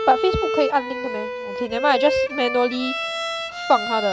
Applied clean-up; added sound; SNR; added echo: none; Bowed string instrument; 4 dB; none.